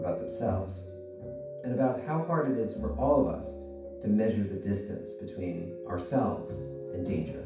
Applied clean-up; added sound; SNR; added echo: none; none; none; reverberation time 0.6 s.